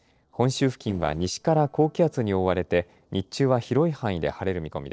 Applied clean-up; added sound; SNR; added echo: neural separator model SepFormer DNS4.